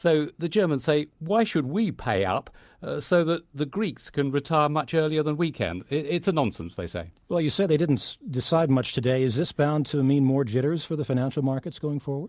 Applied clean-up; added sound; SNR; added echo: none; none; none; none.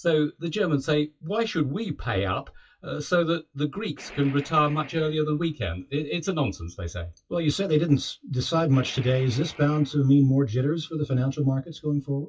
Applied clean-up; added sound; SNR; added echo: classical method WPE with log-MMSE.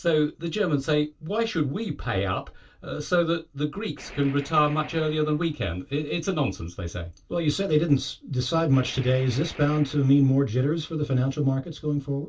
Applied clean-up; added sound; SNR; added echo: neural separator model SepFormer DNS4.